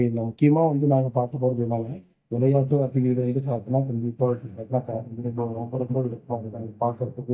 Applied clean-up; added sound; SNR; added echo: neural mask model DeepFilterNet 3.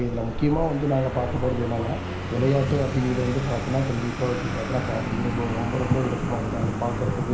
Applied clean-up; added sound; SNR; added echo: none; Vehicle; 4 dB; reverberation time 0.5 s.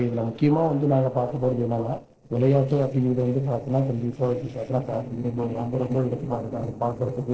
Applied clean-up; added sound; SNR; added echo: neural separator model SepFormer DNS4.